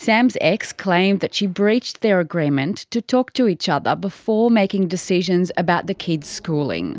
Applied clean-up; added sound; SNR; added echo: none; none; none; none.